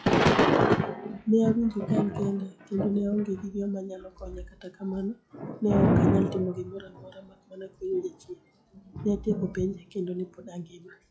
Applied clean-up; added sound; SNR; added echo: classical method log-MMSE.